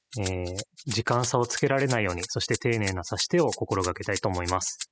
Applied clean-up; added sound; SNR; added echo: classical method spectral subtraction.